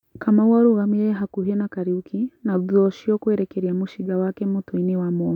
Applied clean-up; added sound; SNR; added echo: none; none; none; none.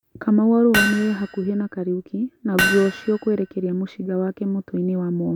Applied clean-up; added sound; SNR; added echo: none; Hammer; 5 dB; none.